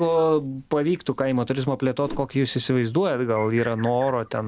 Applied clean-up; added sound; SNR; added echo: none; Bird + Whoosh, swoosh, swish; 20 dB; none.